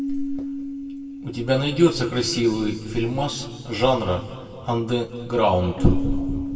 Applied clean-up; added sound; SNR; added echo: none; Keyboard (musical); 10 dB; reverberation time 1.9 s.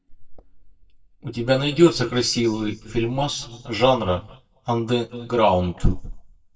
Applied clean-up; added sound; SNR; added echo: neural mask model DeepFilterNet 3.